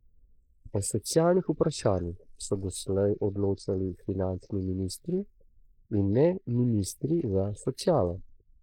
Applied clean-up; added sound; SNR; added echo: neural mask model Resemble Enhance denoiser.